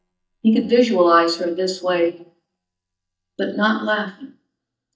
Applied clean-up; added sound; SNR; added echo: neural mask model DeepFilterNet 3.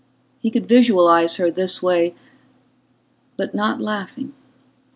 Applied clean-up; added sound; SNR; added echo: none; none; none; none.